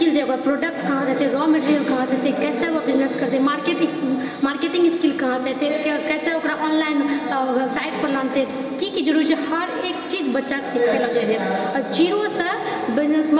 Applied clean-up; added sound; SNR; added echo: none; none; none; reverberation time 2.9 s.